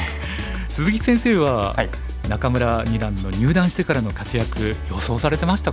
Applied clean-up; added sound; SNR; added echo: none; none; none; none.